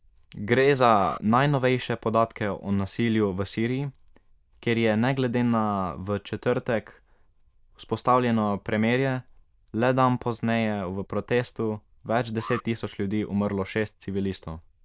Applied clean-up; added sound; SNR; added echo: neural diffusion model UNIVERSE++.